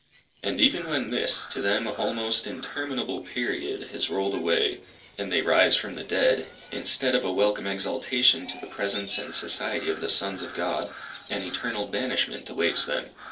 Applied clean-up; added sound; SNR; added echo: neural separator model SepFormer DNS4.